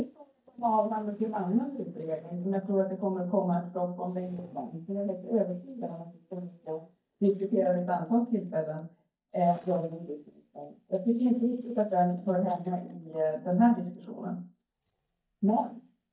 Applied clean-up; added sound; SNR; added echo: neural mask model DeepFilterNet 3.